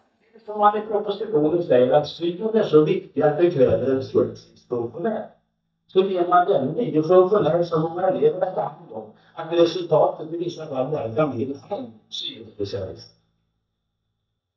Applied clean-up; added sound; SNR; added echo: neural mask model DeepFilterNet 3.